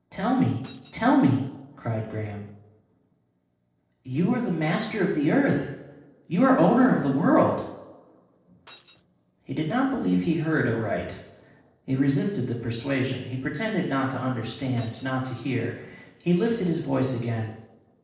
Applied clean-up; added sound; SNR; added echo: neural separator model SepFormer DNS4.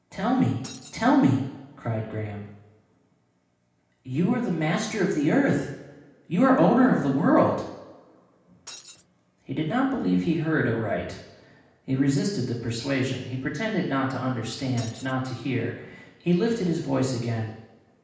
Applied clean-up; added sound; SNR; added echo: none; Shatter; 18 dB; reverberation time 0.9 s.